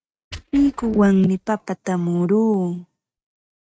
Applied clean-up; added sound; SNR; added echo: neural mask model RNNoise.